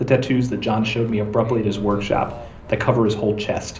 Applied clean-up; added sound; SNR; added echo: none; Bus; 19 dB; reverberation time 0.5 s.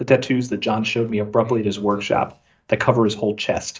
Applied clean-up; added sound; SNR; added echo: neural mask model DeepFilterNet 3.